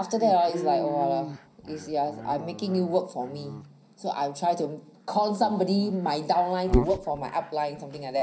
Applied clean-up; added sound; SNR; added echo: none; Dog; 8 dB; reverberation time 0.4 s.